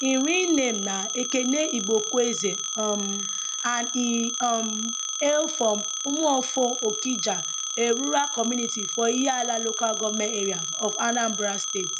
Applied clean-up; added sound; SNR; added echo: none; Telephone; 3 dB; none.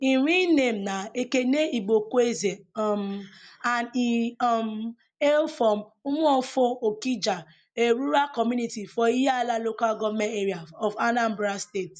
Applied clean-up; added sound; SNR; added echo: none; none; none; none.